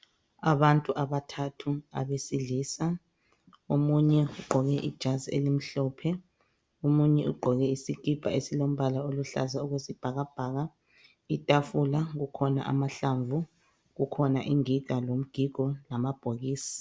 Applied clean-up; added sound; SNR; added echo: none; none; none; none.